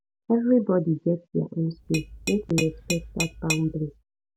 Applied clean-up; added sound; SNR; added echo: none; Tap / Glass; 8 dB; none.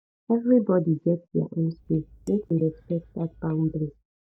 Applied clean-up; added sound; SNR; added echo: neural mask model DeepFilterNet 3.